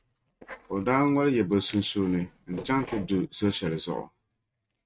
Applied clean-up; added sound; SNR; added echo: neural mask model RNNoise.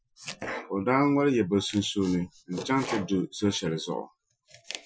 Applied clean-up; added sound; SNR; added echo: classical method Wiener filter.